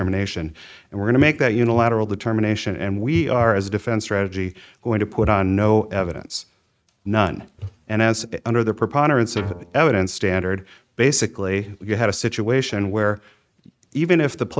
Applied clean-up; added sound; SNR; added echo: neural mask model RNNoise.